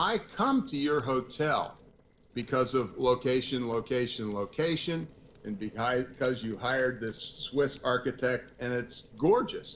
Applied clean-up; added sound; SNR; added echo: neural separator model SepFormer DNS4.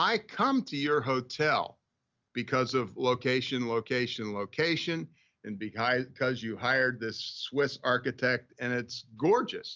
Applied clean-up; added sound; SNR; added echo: none; none; none; none.